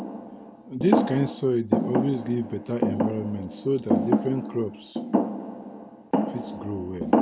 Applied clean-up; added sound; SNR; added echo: none; Thump, thud; -2 dB; none.